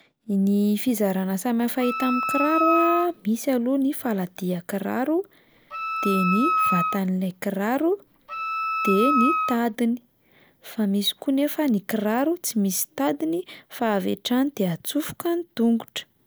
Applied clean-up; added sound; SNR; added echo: none; Wind instrument, woodwind instrument; 1 dB; none.